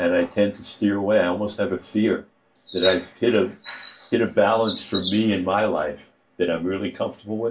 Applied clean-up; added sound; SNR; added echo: none; Chirp, tweet; 5 dB; reverberation time 0.2 s.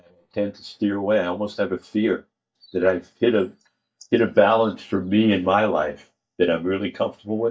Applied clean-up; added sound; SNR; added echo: neural mask model DeepFilterNet 3.